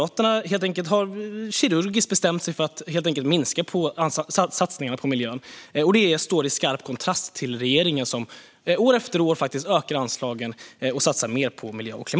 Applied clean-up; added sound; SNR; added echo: none; none; none; none.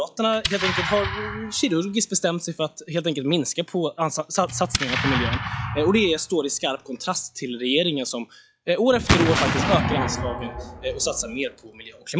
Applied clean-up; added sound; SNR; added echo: classical method log-MMSE.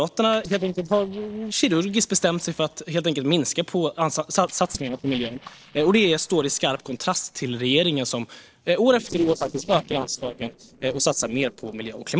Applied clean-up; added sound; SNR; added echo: neural separator model SepFormer DNS4.